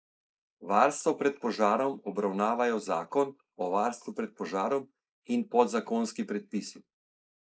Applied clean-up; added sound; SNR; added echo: neural mask model Resemble Enhance denoiser.